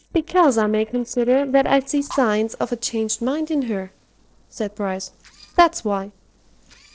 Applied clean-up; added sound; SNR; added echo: neural separator model SepFormer DNS4.